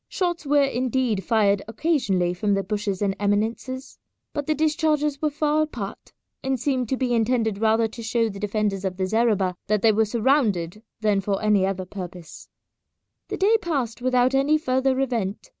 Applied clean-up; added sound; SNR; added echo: none; none; none; none.